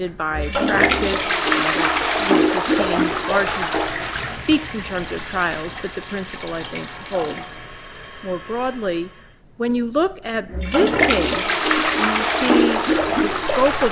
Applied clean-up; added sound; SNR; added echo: none; Toilet flush; -2 dB; none.